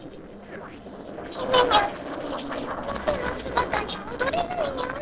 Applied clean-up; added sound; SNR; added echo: neural separator model SepFormer DNS4.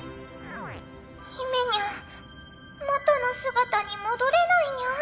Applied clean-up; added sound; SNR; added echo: none; none; none; none.